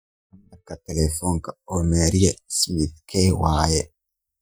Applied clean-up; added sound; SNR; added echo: neural mask model DeepFilterNet 3.